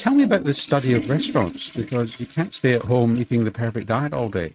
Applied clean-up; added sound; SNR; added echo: neural mask model RNNoise.